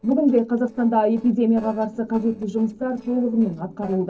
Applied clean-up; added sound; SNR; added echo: neural separator model SepFormer DNS4.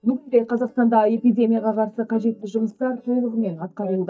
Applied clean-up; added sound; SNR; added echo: neural mask model DeepFilterNet 3.